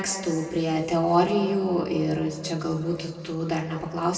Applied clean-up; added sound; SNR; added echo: none; none; none; reverberation time 2.0 s.